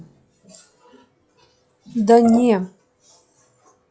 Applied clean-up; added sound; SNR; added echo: classical method log-MMSE.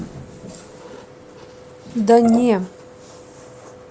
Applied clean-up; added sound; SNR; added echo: none; Bowed string instrument; 16 dB; none.